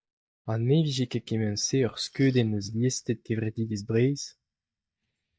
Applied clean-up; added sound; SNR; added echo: neural mask model DeepFilterNet 3.